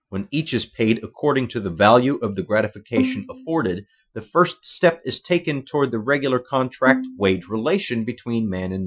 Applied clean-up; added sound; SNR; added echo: classical method Wiener filter.